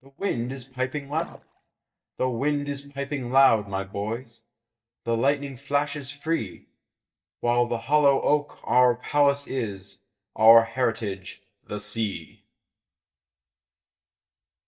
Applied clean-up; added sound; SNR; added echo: neural mask model DeepFilterNet 3.